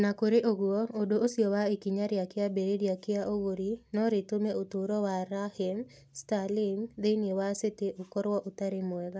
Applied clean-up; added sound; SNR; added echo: none; none; none; none.